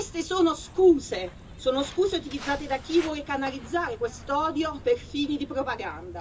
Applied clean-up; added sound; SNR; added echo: none; Walk, footsteps; 16 dB; reverberation time 0.2 s.